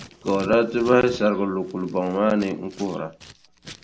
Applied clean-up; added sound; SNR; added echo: none; Scissors; 20 dB; none.